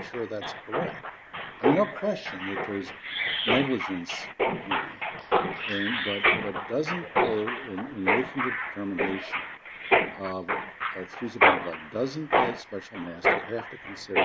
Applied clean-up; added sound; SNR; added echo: none; Mechanisms; -4 dB; none.